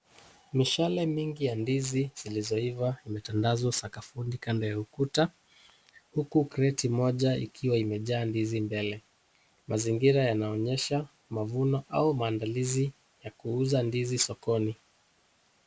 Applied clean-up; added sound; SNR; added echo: none; none; none; none.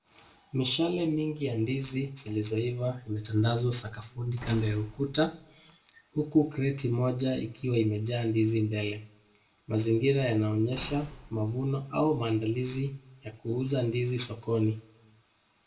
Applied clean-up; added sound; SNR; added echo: none; Slam / Wood; 20 dB; reverberation time 0.3 s.